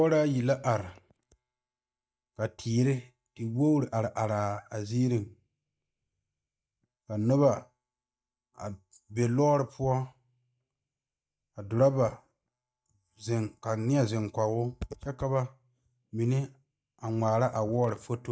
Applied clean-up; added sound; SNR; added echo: neural mask model DeepFilterNet 3.